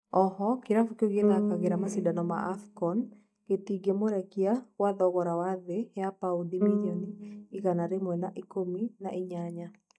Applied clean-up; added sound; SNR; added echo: neural mask model DeepFilterNet 3.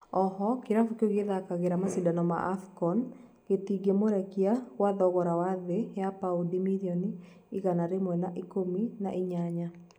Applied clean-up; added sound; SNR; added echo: none; none; none; none.